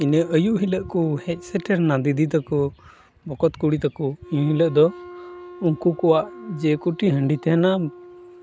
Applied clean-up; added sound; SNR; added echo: none; Wind instrument, woodwind instrument; 20 dB; none.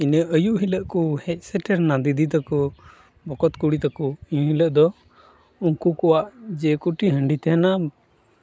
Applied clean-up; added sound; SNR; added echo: none; none; none; none.